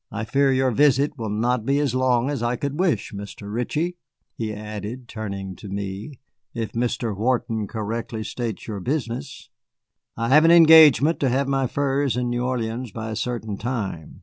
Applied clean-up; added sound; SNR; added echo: none; none; none; none.